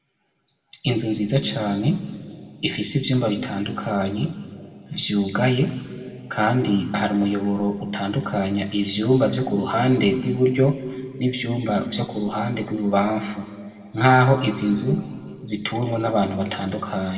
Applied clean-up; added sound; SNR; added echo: none; none; none; reverberation time 1.9 s.